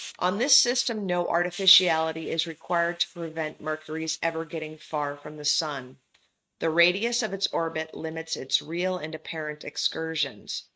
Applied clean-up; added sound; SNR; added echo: neural mask model RNNoise.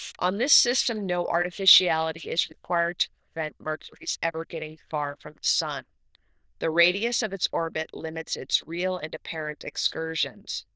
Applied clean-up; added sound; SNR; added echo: neural diffusion model UNIVERSE++.